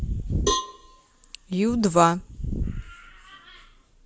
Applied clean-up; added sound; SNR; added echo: none; Cowbell; 6 dB; none.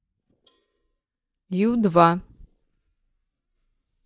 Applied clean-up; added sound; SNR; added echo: neural mask model DeepFilterNet 3.